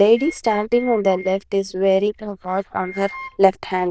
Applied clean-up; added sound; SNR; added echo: neural diffusion model UNIVERSE++.